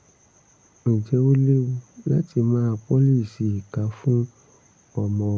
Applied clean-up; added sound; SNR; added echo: none; none; none; none.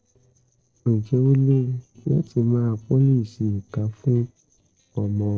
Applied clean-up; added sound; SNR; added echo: neural separator model SepFormer DNS4.